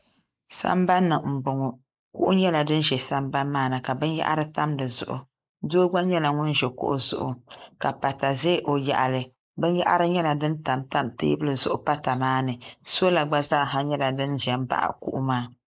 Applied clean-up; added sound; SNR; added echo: neural mask model Resemble Enhance denoiser.